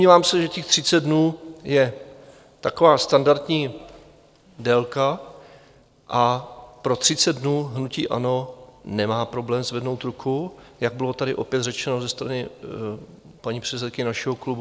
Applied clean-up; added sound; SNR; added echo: none; none; none; none.